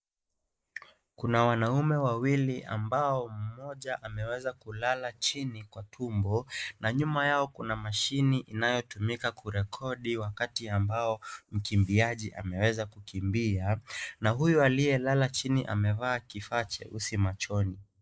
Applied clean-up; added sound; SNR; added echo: neural mask model Resemble Enhance denoiser.